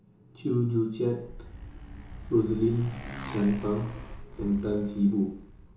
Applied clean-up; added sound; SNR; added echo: none; Motorcycle; 14 dB; reverberation time 0.8 s.